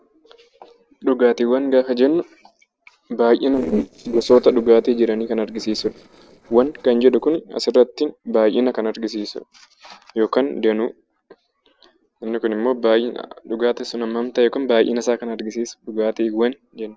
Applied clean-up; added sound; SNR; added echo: neural separator model SepFormer DNS4.